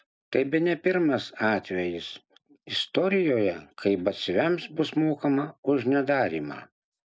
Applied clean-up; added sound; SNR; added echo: none; none; none; none.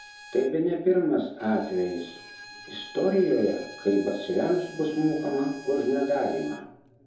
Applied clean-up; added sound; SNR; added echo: none; Bowed string instrument; 20 dB; reverberation time 2.6 s.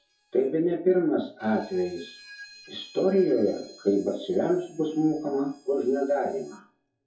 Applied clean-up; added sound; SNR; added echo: classical method WPE with log-MMSE.